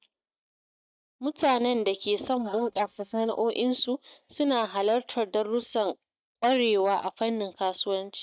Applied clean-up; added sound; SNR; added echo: neural mask model DeepFilterNet 3.